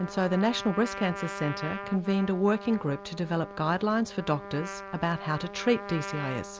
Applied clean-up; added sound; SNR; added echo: none; Trumpet; 11 dB; none.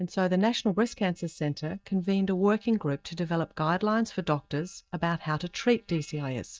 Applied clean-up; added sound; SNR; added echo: neural mask model DeepFilterNet 3.